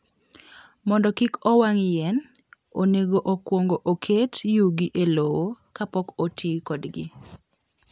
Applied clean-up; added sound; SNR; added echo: none; none; none; none.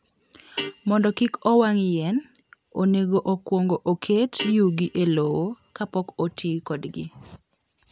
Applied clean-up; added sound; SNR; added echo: none; Guitar; 17 dB; none.